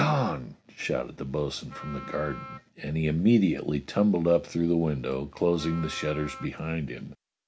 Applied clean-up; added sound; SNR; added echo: none; Wind instrument, woodwind instrument; 16 dB; none.